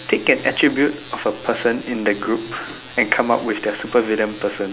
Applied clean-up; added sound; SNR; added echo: none; none; none; none.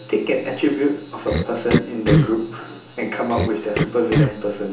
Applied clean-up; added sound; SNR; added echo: none; Cough; 0 dB; reverberation time 0.8 s.